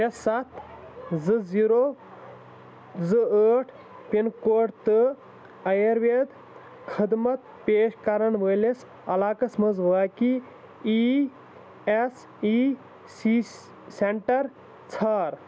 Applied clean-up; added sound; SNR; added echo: none; none; none; none.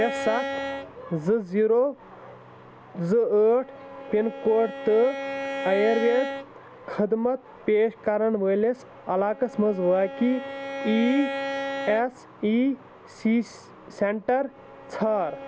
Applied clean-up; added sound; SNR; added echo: none; Bowed string instrument; 10 dB; none.